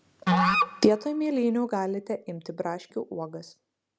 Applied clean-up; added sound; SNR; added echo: none; Musical instrument; 1 dB; none.